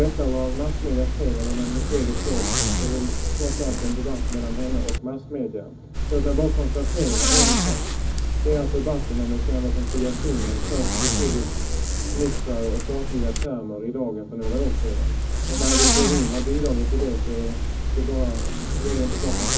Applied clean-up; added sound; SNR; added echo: none; Zipper (clothing); -4 dB; reverberation time 0.4 s.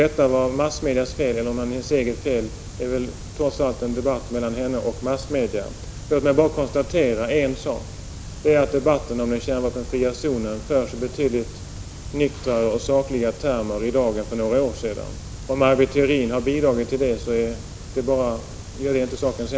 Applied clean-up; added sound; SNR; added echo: none; none; none; none.